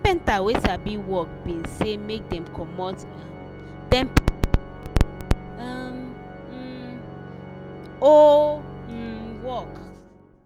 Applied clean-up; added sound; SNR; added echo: none; Organ; 14 dB; none.